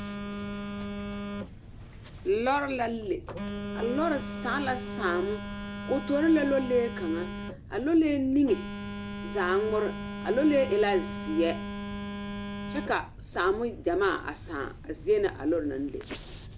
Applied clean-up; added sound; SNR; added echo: none; Telephone; 8 dB; none.